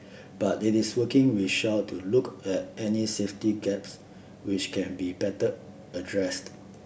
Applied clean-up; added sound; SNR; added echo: none; none; none; none.